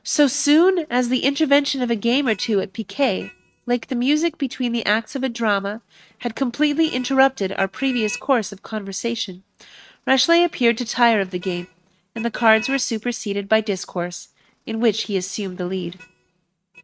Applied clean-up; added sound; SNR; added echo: neural mask model RNNoise.